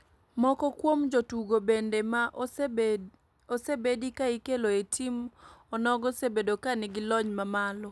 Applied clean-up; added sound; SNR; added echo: none; none; none; none.